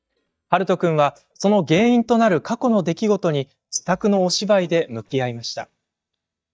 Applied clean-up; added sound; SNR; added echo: neural mask model DeepFilterNet 3.